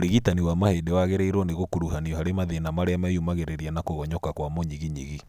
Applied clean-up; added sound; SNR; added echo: none; none; none; none.